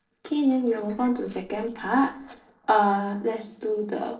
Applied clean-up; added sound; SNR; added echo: neural separator model SepFormer DNS4.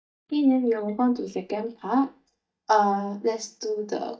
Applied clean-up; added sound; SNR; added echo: neural mask model DeepFilterNet 3.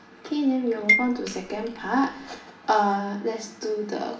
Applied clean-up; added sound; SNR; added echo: none; Marimba, xylophone; 1 dB; reverberation time 0.5 s.